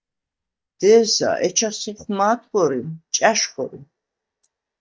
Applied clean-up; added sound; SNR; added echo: neural mask model DeepFilterNet 3.